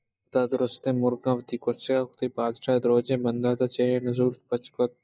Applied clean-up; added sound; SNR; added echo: neural mask model DeepFilterNet 3.